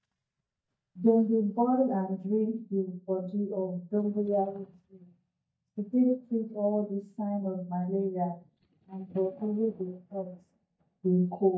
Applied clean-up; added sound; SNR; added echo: neural mask model DeepFilterNet 3.